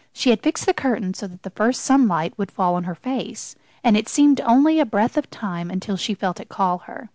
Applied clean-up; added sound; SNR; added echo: none; none; none; none.